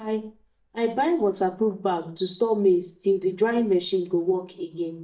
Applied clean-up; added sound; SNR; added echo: neural mask model DeepFilterNet 3.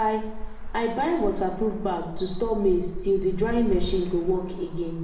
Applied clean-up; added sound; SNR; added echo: none; Traffic noise, roadway noise; 5 dB; reverberation time 0.9 s.